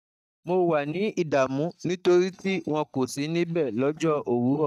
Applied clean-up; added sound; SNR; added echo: neural mask model DeepFilterNet 3.